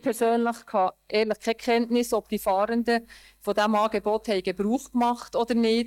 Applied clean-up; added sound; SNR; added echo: neural mask model DeepFilterNet 3.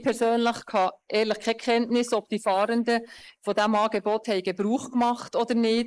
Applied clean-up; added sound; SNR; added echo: neural mask model Resemble Enhance denoiser.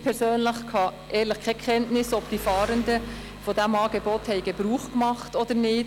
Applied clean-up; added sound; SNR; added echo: none; Engine; 17 dB; none.